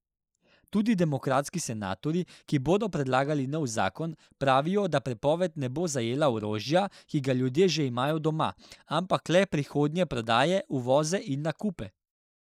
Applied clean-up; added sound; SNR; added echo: neural mask model Resemble Enhance denoiser.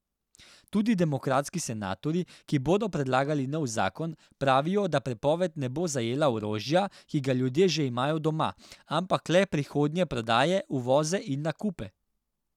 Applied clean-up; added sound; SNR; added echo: none; none; none; none.